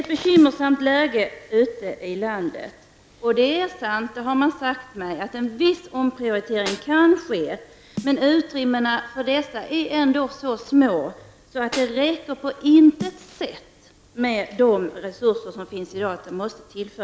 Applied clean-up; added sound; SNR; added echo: none; Snare drum + Snare drum; 18 dB; none.